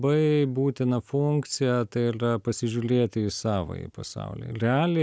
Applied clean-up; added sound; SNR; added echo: none; none; none; none.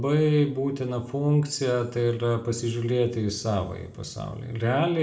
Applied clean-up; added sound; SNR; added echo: none; none; none; reverberation time 0.5 s.